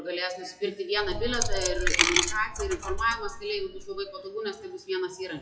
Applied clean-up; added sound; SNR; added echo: classical method WPE with log-MMSE.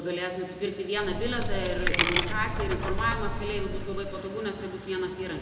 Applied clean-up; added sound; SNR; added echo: none; Coin (dropping); -2 dB; reverberation time 2.0 s.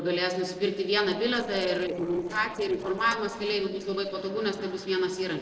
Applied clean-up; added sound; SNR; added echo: neural separator model SepFormer DNS4.